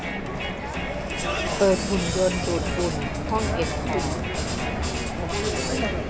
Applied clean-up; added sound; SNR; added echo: none; Crowd; -3 dB; none.